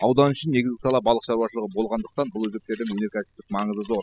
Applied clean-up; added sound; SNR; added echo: classical method spectral subtraction.